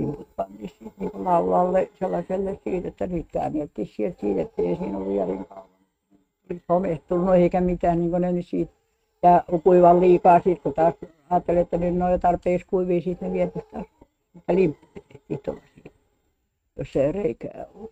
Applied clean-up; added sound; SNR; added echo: neural mask model RNNoise.